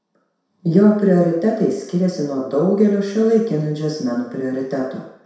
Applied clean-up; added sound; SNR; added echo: none; none; none; reverberation time 0.7 s.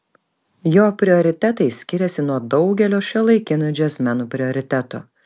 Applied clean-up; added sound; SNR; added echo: none; none; none; none.